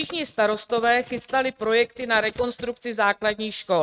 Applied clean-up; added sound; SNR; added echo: neural mask model RNNoise.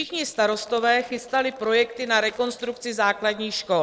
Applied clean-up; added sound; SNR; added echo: neural separator model SepFormer DNS4.